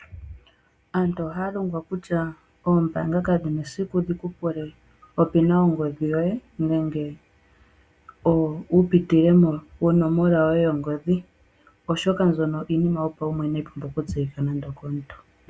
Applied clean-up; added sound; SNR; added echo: none; none; none; none.